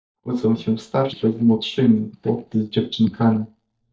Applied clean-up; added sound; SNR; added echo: neural mask model DeepFilterNet 3.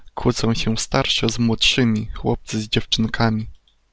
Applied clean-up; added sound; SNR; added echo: none; none; none; none.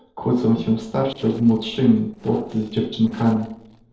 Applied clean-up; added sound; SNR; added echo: neural separator model SepFormer DNS4.